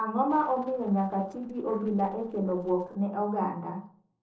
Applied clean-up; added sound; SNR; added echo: neural separator model SepFormer DNS4.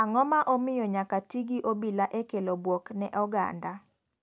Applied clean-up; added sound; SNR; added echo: none; none; none; none.